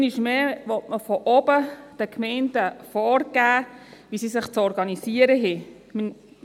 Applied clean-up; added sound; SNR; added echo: none; none; none; none.